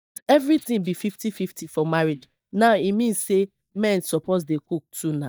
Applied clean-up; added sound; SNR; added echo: neural mask model DeepFilterNet 3.